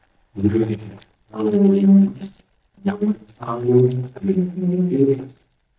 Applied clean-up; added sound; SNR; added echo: neural mask model DeepFilterNet 3.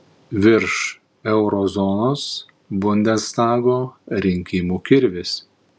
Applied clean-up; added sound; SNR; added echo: none; none; none; none.